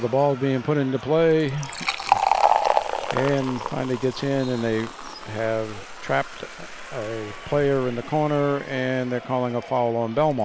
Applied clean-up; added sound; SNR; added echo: none; Fill (with liquid); 5 dB; none.